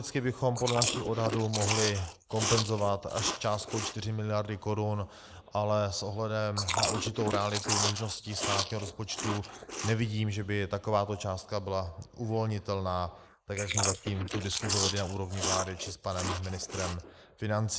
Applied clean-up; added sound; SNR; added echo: neural mask model Resemble Enhance denoiser.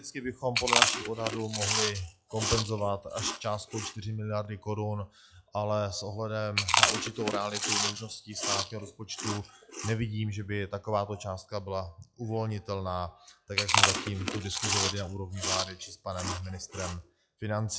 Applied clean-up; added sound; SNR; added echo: classical method log-MMSE.